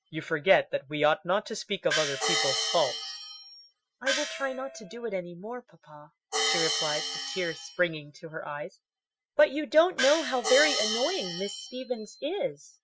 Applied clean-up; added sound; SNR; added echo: classical method Wiener filter.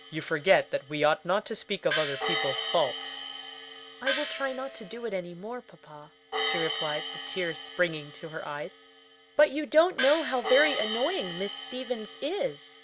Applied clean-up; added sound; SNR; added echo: none; Gong + Hi-hat; 4 dB; none.